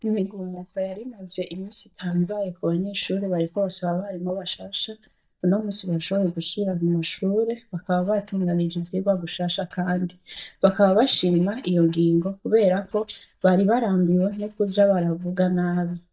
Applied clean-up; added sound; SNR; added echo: neural mask model DeepFilterNet 3.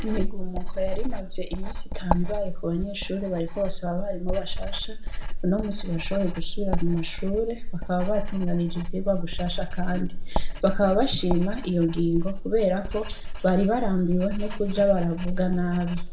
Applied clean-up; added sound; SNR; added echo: none; Writing; 0 dB; reverberation time 0.5 s.